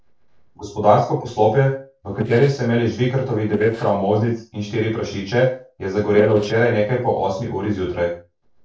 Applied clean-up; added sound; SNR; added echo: neural separator model SepFormer DNS4.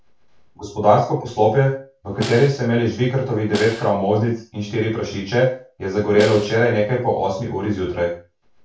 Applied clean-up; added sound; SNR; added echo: none; Snare drum; 14 dB; reverberation time 0.3 s.